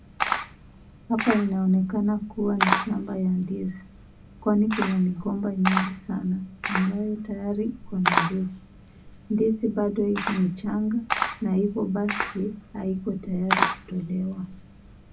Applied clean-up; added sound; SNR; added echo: none; Camera; 4 dB; reverberation time 0.4 s.